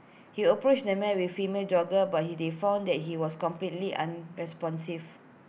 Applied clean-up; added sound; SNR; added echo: none; none; none; none.